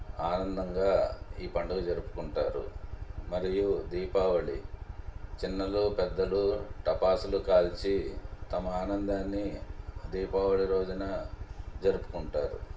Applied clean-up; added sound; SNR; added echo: none; Aircraft; 9 dB; reverberation time 0.2 s.